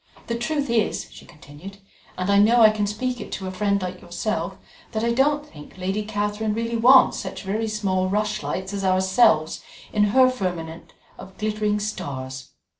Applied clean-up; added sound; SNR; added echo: none; none; none; none.